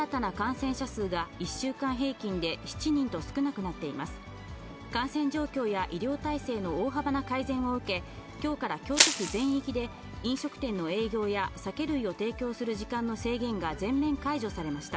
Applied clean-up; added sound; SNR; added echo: none; Crushing; -3 dB; none.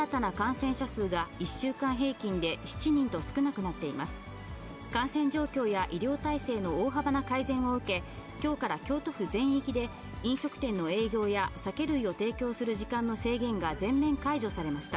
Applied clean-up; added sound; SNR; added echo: none; none; none; none.